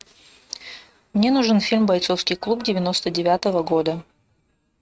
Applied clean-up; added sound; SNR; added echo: neural mask model RNNoise.